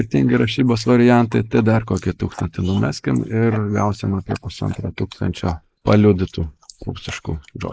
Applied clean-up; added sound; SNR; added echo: neural mask model Resemble Enhance denoiser.